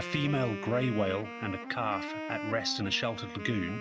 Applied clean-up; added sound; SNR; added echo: none; Wind instrument, woodwind instrument; 7 dB; none.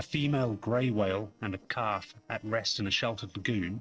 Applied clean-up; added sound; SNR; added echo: neural separator model SepFormer DNS4.